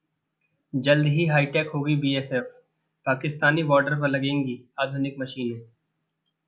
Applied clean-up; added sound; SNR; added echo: none; none; none; none.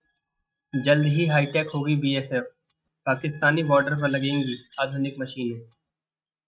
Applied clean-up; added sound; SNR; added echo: neural mask model RNNoise.